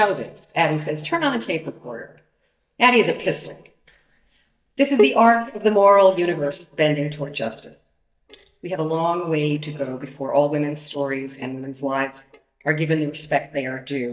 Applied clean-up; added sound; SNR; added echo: neural mask model DeepFilterNet 3.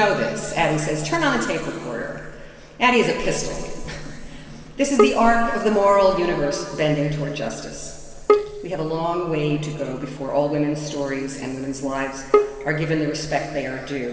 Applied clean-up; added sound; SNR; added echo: none; Bowed string instrument; 2 dB; reverberation time 2.5 s.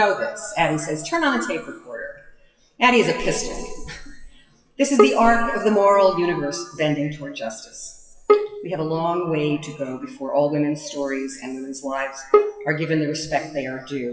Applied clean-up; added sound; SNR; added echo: classical method WPE with log-MMSE.